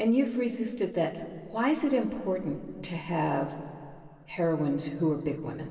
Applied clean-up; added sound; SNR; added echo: none; none; none; reverberation time 2.6 s.